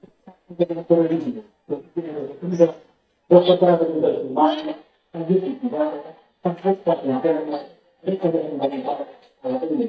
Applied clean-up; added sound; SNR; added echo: neural mask model DeepFilterNet 3.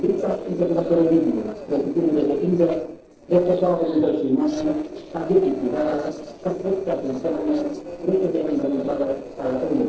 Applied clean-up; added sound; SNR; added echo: neural separator model SepFormer DNS4.